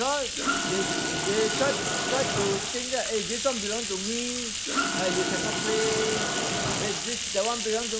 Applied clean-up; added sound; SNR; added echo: none; Mechanisms + Bathtub (filling or washing); -2 dB; none.